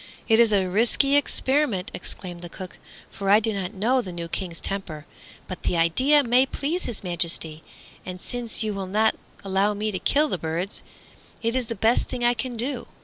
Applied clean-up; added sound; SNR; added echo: none; none; none; none.